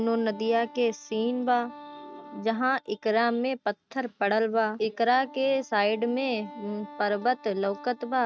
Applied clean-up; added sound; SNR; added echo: neural mask model RNNoise.